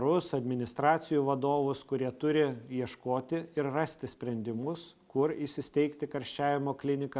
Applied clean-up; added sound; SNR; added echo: none; none; none; none.